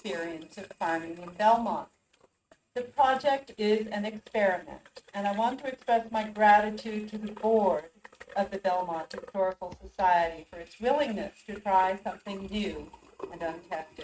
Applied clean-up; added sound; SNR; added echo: neural mask model RNNoise.